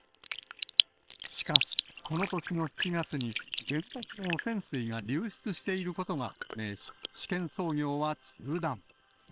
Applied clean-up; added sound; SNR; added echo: neural separator model SepFormer WHAM!.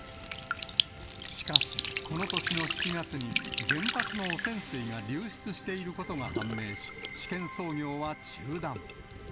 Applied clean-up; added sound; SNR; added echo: none; Trickle, dribble / Sink (filling or washing); -1 dB; none.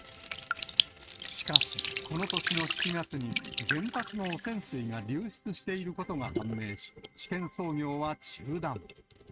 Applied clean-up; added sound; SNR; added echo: neural mask model RNNoise.